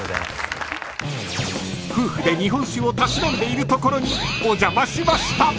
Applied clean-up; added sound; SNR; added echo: none; Bark + Bowed string instrument; 12 dB; none.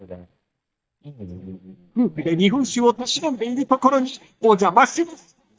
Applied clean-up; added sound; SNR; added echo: neural mask model DeepFilterNet 3.